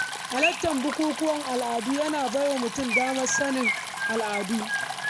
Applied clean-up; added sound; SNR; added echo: none; Chirp, tweet + Stream; 3 dB; none.